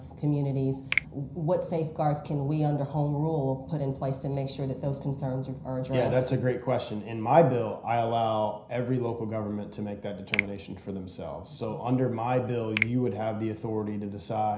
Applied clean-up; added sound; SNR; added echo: none; Finger snapping; 7 dB; reverberation time 0.5 s.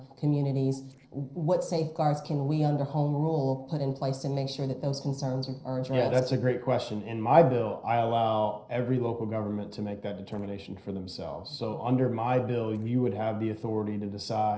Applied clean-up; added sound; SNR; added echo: neural separator model SepFormer DNS4.